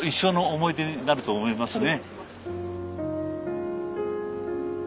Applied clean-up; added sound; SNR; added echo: none; none; none; none.